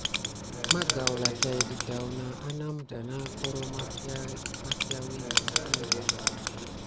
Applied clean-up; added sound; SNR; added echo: none; Writing; -5 dB; none.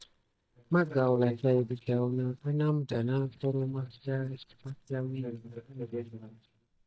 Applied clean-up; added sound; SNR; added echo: neural mask model DeepFilterNet 3.